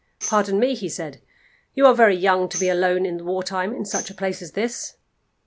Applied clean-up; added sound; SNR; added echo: none; Tambourine; 15 dB; none.